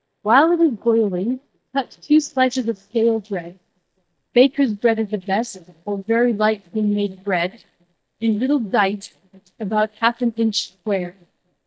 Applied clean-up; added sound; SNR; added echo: neural mask model DeepFilterNet 3.